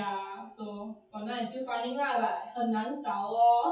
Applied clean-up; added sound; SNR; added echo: classical method WPE with log-MMSE.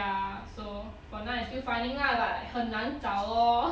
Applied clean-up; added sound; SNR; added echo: none; none; none; none.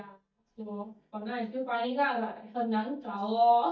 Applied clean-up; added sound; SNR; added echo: neural mask model DeepFilterNet 3.